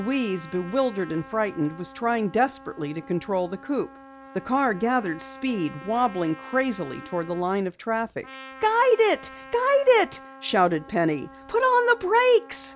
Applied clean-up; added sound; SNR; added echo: none; Trumpet; 20 dB; none.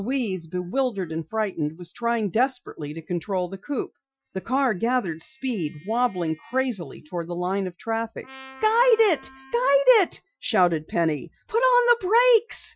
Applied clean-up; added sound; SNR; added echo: classical method Wiener filter.